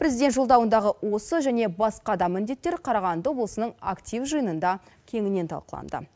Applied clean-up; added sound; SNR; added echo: none; none; none; none.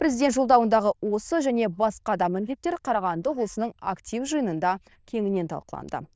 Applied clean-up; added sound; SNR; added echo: neural diffusion model UNIVERSE++.